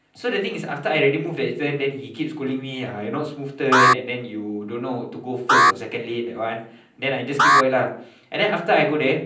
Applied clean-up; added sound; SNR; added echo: none; Alarm; -2 dB; reverberation time 0.6 s.